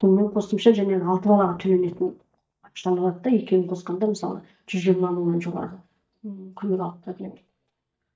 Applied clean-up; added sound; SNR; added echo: neural mask model DeepFilterNet 3.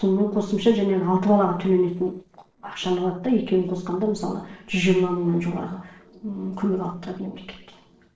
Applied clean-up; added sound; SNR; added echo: neural separator model SepFormer DNS4.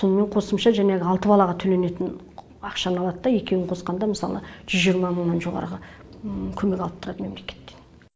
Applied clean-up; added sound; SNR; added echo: none; none; none; none.